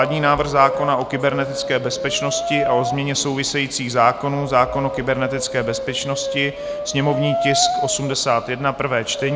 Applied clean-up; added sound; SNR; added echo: none; Brass instrument; 6 dB; none.